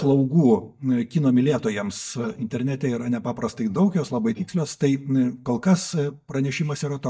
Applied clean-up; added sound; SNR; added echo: neural mask model DeepFilterNet 3.